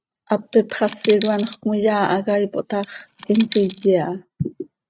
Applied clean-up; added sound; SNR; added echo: neural mask model RNNoise.